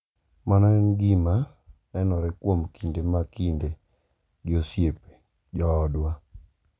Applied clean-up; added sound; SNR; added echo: none; none; none; none.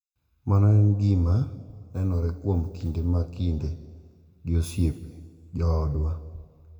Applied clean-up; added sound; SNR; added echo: none; none; none; reverberation time 1.2 s.